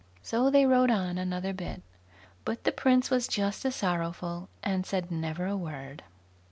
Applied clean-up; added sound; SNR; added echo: none; Bass drum; 20 dB; none.